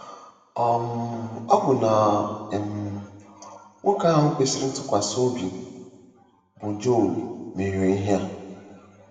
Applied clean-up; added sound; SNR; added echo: none; none; none; reverberation time 1.4 s.